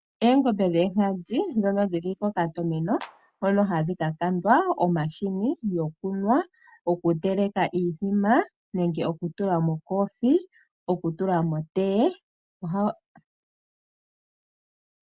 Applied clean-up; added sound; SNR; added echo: none; Clapping; 18 dB; none.